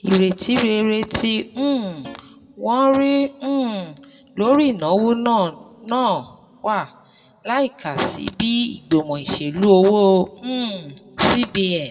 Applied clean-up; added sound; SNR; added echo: none; Guitar; 20 dB; reverberation time 0.9 s.